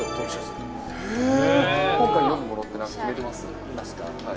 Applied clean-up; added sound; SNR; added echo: none; none; none; none.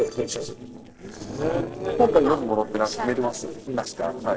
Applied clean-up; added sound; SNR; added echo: neural separator model SepFormer DNS4.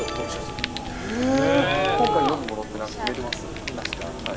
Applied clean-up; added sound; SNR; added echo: none; Fire; 10 dB; none.